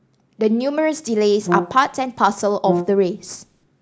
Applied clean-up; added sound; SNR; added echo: none; Brass instrument; 6 dB; none.